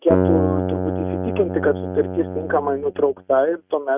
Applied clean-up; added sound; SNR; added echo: neural mask model RNNoise.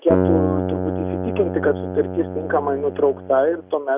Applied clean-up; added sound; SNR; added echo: none; Keyboard (musical); 3 dB; none.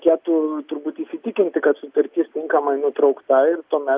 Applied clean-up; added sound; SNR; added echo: none; none; none; none.